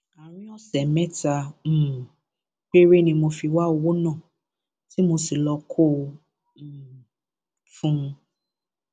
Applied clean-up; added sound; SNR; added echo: none; none; none; none.